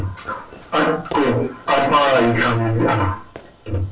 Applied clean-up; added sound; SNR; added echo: none; Fireworks; 19 dB; reverberation time 0.3 s.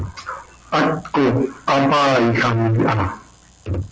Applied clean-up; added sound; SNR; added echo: none; none; none; none.